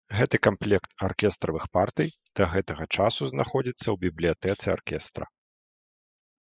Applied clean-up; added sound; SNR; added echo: classical method spectral subtraction.